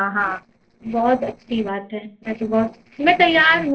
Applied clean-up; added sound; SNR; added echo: neural separator model SepFormer DNS4.